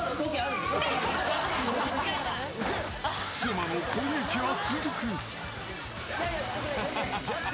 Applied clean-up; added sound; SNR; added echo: none; none; none; none.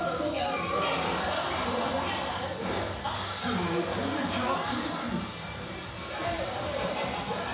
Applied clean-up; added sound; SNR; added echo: none; none; none; reverberation time 0.7 s.